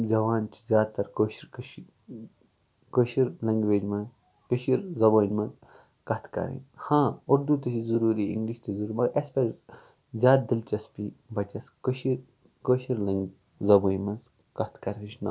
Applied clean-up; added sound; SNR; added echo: none; none; none; none.